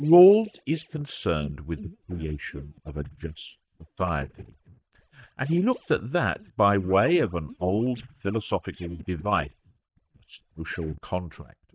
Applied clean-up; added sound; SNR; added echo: neural mask model DeepFilterNet 3.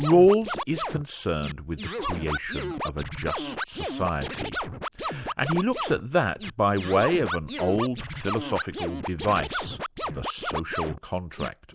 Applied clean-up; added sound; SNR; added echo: none; Scratching (performance technique); 7 dB; none.